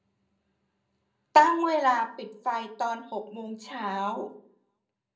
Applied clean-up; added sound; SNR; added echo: none; none; none; reverberation time 0.4 s.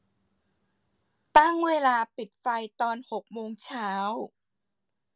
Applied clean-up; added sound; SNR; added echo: none; none; none; none.